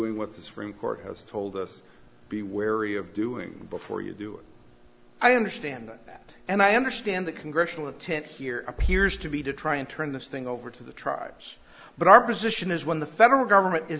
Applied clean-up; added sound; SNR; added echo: none; Bass drum; 14 dB; none.